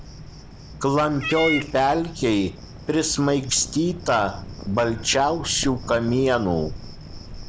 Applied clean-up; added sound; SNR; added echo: none; Meow / Purr + Cricket; 11 dB; none.